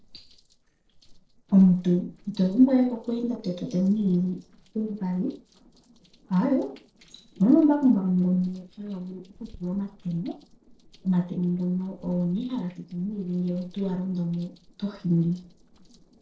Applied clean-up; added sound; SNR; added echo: neural separator model SepFormer DNS4.